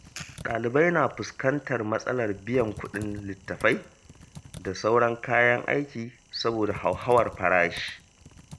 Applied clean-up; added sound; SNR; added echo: none; Typing; 20 dB; none.